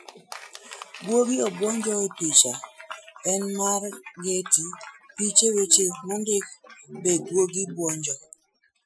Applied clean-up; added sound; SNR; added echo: classical method Wiener filter.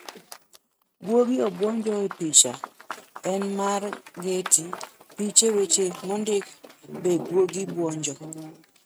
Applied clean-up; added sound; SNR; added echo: neural mask model RNNoise.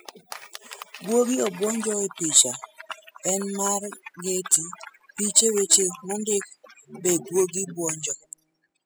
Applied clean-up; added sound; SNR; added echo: classical method spectral subtraction.